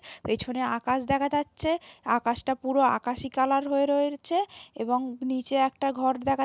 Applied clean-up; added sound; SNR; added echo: none; none; none; none.